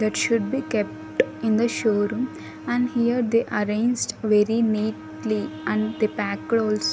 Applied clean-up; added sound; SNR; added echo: none; Bowed string instrument; 16 dB; none.